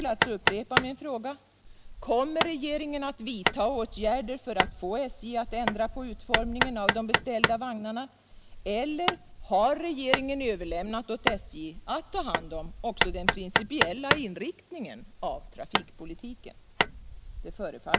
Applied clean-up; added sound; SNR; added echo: none; Hammer; 0 dB; none.